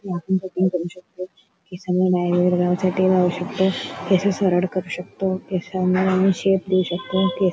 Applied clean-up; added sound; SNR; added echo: none; none; none; none.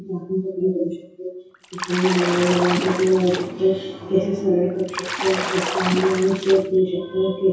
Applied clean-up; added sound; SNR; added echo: none; Bathtub (filling or washing) / Splash, splatter; 6 dB; reverberation time 0.6 s.